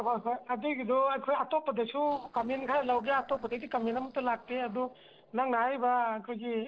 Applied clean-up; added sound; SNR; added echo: neural separator model SepFormer DNS4.